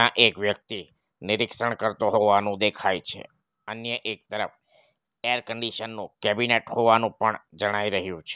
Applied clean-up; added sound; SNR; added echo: none; none; none; none.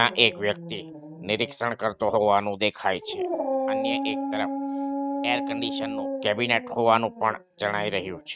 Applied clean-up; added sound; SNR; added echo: neural mask model RNNoise.